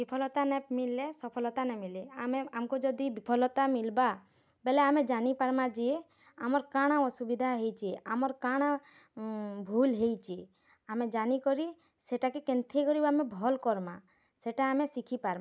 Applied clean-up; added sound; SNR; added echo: none; none; none; none.